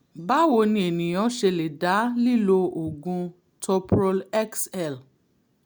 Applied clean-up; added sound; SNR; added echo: none; none; none; none.